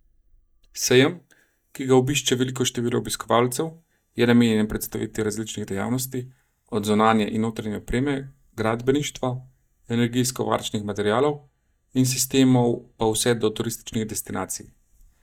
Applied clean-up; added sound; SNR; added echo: neural mask model DeepFilterNet 3.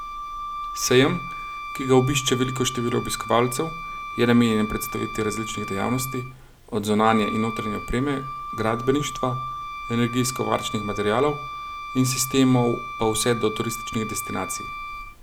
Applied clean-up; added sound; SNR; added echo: none; Wind instrument, woodwind instrument; 9 dB; none.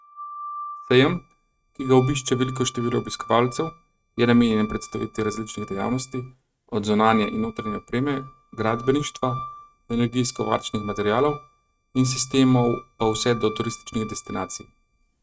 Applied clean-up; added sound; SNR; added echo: neural mask model RNNoise.